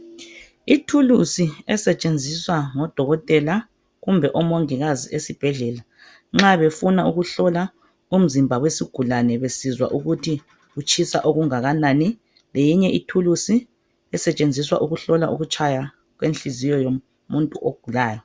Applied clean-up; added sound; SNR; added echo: none; none; none; none.